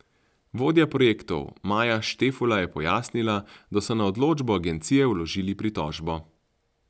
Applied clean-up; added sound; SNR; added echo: none; none; none; none.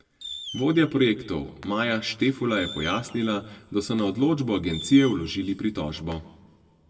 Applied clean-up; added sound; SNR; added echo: none; Fireworks; 18 dB; reverberation time 1.1 s.